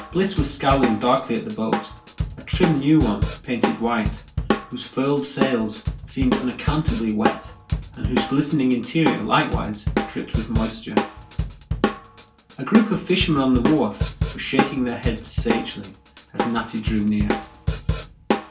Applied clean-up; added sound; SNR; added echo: none; Drum kit; 3 dB; reverberation time 0.2 s.